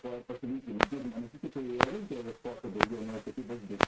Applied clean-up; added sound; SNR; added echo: neural mask model RNNoise.